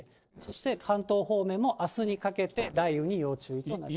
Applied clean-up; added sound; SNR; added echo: neural separator model SepFormer DNS4.